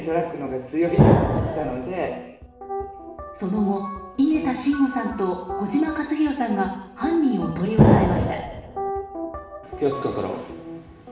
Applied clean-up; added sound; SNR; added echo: none; Explosion; -4 dB; reverberation time 0.9 s.